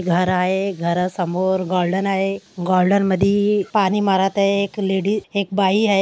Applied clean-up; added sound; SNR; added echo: none; none; none; none.